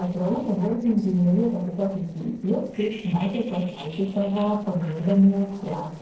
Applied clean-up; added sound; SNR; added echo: neural separator model SepFormer DNS4.